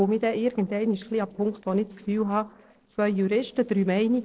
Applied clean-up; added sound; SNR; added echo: neural separator model SepFormer DNS4.